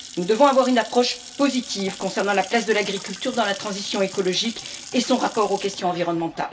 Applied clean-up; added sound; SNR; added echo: none; Sink (filling or washing) / Water tap, faucet / Splash, splatter; 16 dB; reverberation time 0.2 s.